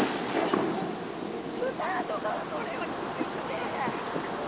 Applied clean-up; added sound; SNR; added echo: none; Fireworks; -4 dB; none.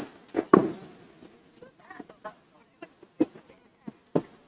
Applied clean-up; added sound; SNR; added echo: neural mask model RNNoise.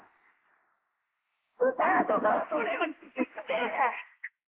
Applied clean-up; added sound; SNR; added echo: neural mask model Resemble Enhance denoiser.